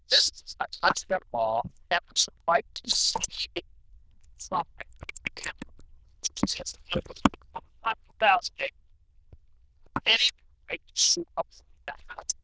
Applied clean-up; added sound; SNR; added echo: neural diffusion model UNIVERSE++.